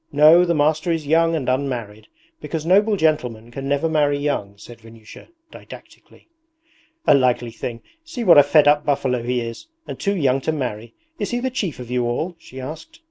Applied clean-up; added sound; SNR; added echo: none; none; none; none.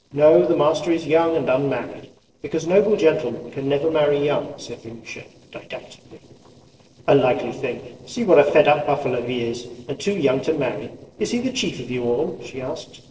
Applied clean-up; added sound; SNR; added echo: neural separator model SepFormer DNS4.